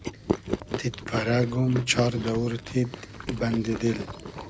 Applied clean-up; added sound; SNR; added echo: none; Chewing, mastication; 7 dB; none.